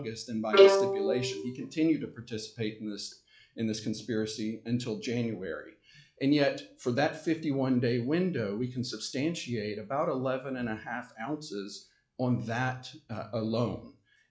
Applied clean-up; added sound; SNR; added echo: classical method log-MMSE.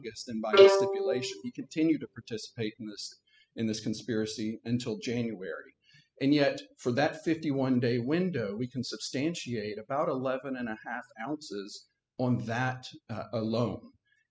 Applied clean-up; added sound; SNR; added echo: classical method spectral subtraction.